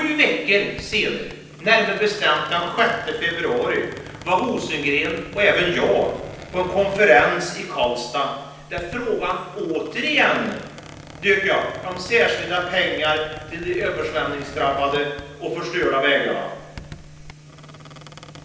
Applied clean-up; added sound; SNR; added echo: none; Squeak; 19 dB; reverberation time 0.9 s.